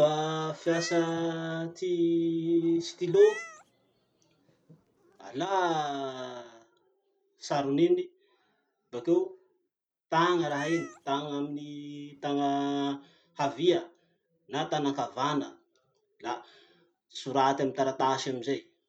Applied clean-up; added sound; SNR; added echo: none; Meow; 17 dB; none.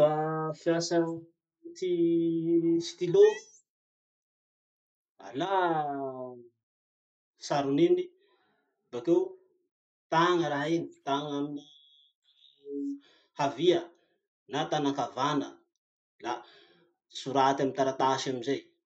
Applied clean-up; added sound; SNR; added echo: neural mask model Resemble Enhance denoiser.